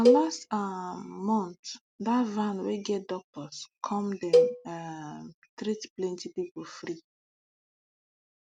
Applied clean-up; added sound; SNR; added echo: none; Cowbell; -4 dB; none.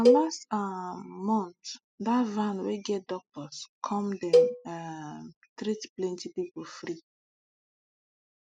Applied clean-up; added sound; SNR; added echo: classical method spectral subtraction.